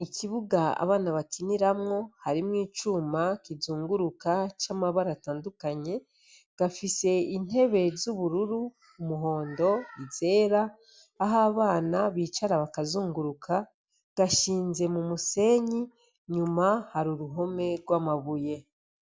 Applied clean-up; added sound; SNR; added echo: none; none; none; none.